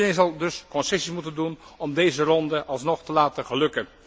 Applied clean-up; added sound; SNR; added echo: none; none; none; none.